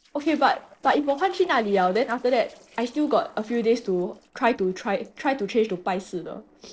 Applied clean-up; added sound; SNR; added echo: neural separator model SepFormer DNS4.